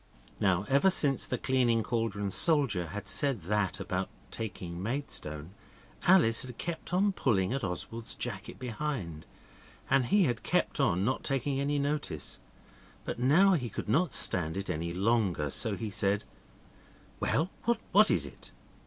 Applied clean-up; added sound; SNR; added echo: none; none; none; none.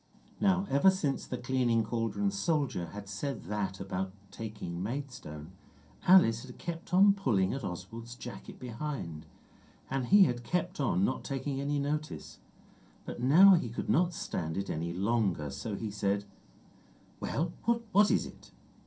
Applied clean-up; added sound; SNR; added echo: none; none; none; reverberation time 0.3 s.